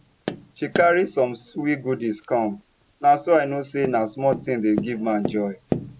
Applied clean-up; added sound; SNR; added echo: none; Tap; 11 dB; none.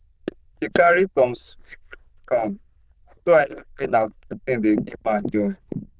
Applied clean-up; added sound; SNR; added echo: neural diffusion model UNIVERSE++.